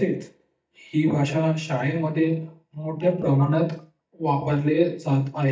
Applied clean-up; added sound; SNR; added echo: neural mask model DeepFilterNet 3.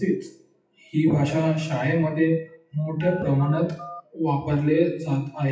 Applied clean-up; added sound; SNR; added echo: classical method WPE with log-MMSE.